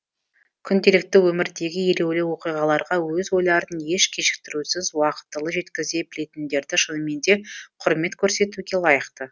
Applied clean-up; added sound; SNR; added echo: none; none; none; none.